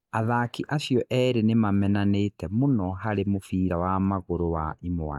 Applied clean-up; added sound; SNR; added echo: neural mask model DeepFilterNet 3.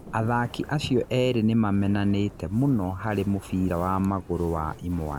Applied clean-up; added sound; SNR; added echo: none; Thunder + Fire; 18 dB; none.